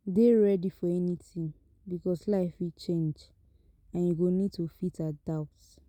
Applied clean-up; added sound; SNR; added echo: none; none; none; none.